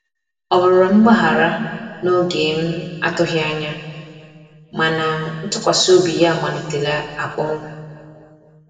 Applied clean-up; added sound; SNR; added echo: none; none; none; reverberation time 2.1 s.